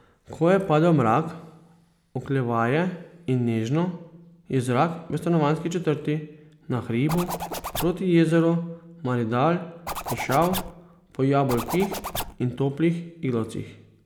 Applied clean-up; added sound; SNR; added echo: none; Zipper (clothing); 9 dB; none.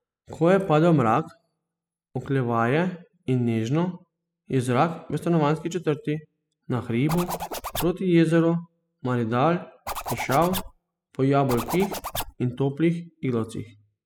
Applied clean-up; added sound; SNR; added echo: classical method spectral subtraction.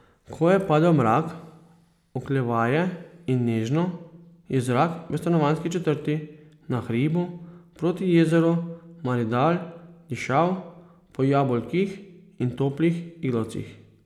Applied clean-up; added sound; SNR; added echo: none; none; none; none.